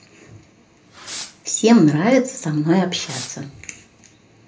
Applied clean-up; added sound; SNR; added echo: none; Fireworks; 19 dB; reverberation time 0.3 s.